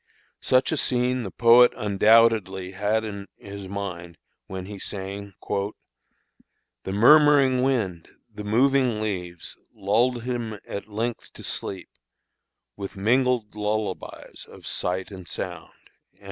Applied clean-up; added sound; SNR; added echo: none; none; none; none.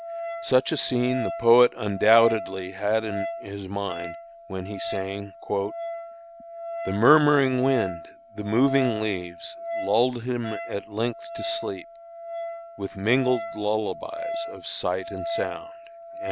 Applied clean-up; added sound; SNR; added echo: none; Wind instrument, woodwind instrument; 9 dB; none.